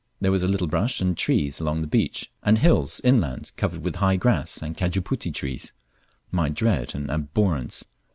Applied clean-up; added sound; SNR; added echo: none; none; none; none.